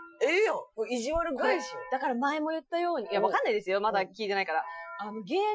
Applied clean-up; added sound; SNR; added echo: classical method Wiener filter.